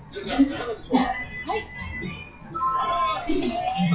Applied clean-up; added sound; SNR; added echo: classical method WPE with log-MMSE.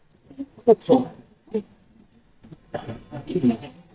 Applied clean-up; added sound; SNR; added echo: neural mask model DeepFilterNet 3.